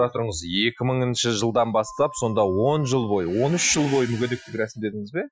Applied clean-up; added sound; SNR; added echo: classical method Wiener filter.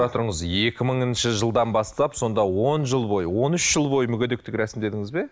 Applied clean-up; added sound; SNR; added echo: none; none; none; none.